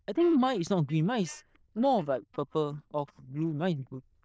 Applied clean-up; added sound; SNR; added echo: neural diffusion model UNIVERSE++.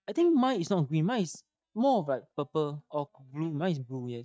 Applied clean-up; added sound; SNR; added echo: neural mask model DeepFilterNet 3.